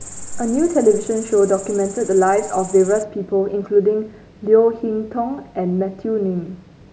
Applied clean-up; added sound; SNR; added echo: none; Cricket; 13 dB; none.